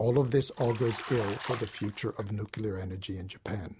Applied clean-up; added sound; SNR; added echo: none; Bathtub (filling or washing); 12 dB; none.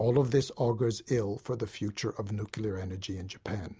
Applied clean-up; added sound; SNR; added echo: none; none; none; none.